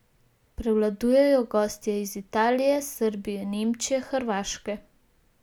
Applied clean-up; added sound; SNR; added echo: none; none; none; none.